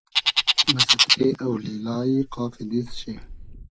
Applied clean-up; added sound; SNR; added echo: neural mask model Resemble Enhance denoiser.